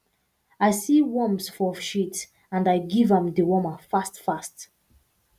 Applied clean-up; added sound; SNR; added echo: none; none; none; none.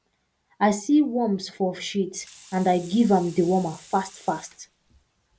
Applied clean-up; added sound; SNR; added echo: none; Sink (filling or washing) / Water tap, faucet; 17 dB; none.